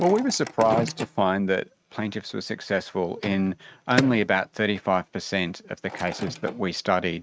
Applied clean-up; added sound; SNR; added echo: neural mask model RNNoise.